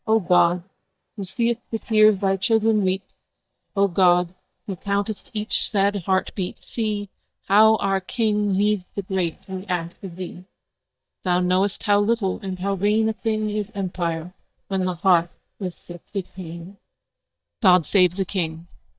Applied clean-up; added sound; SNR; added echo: neural mask model DeepFilterNet 3.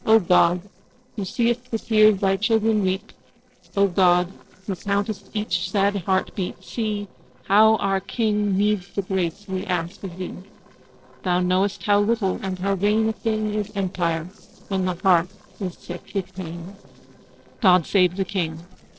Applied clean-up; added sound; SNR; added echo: neural separator model SepFormer DNS4.